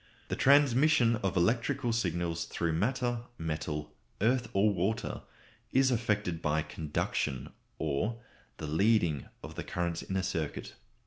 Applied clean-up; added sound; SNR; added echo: none; none; none; none.